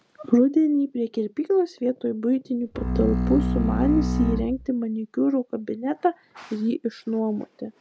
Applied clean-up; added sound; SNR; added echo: none; Bowed string instrument; 0 dB; none.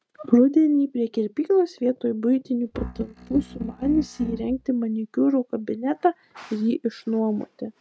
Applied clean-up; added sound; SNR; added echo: neural mask model RNNoise.